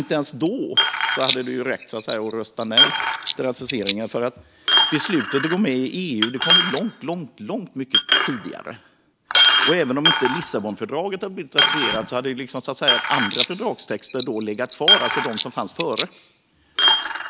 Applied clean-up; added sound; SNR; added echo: none; Coin (dropping); -3 dB; none.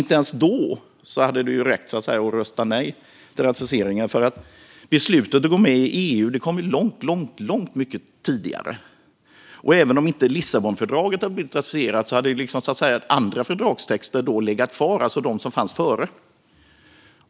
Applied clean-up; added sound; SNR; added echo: none; none; none; none.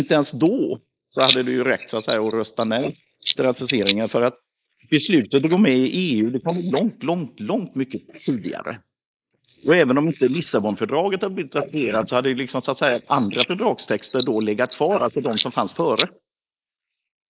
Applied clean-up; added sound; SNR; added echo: neural mask model Resemble Enhance denoiser.